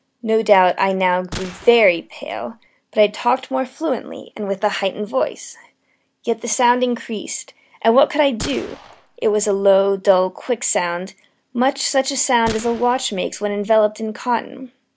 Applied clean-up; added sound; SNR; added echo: none; Gunshot, gunfire; 16 dB; none.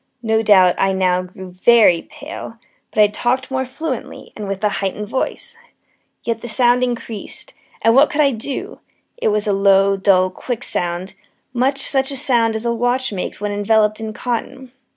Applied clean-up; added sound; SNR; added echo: none; none; none; none.